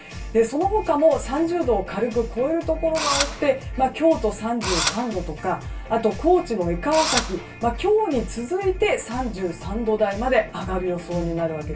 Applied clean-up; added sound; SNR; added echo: none; Engine / Drill; 4 dB; reverberation time 0.2 s.